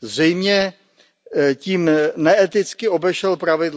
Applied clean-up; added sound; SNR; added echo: none; none; none; none.